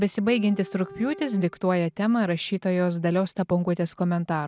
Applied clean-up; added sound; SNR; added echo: none; Bowed string instrument; 19 dB; none.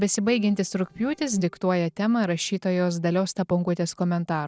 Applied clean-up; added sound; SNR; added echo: neural separator model SepFormer DNS4.